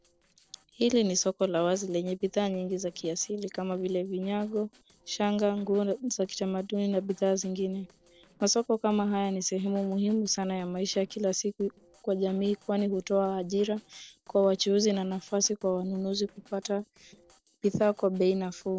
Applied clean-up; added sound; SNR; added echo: neural separator model SepFormer DNS4.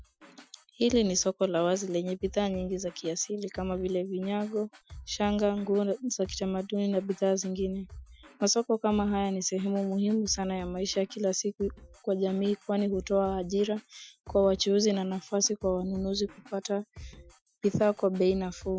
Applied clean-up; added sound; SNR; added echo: classical method Wiener filter.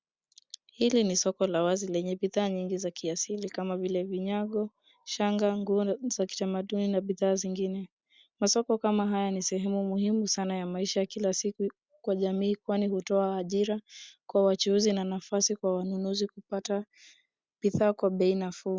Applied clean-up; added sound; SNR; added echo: none; none; none; none.